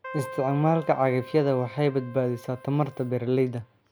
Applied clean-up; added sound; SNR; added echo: none; Keyboard (musical); 17 dB; none.